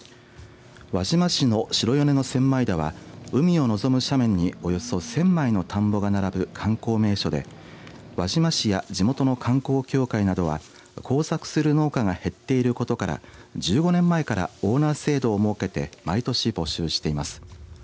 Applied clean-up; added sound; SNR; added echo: none; none; none; none.